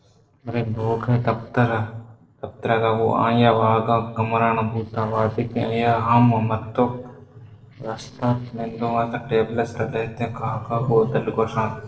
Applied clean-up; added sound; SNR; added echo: neural separator model SepFormer DNS4.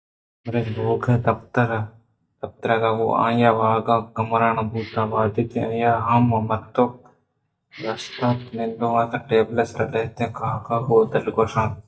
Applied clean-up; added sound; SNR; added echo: neural mask model DeepFilterNet 3.